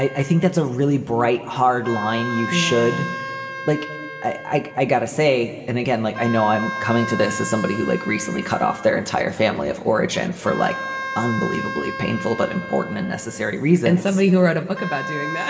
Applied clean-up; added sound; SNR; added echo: none; Wind instrument, woodwind instrument; 11 dB; reverberation time 2.0 s.